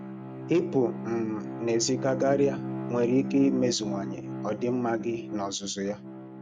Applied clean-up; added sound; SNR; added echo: neural mask model RNNoise.